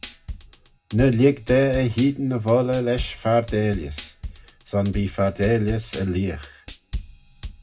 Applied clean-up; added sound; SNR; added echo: none; Drum kit; 13 dB; reverberation time 0.2 s.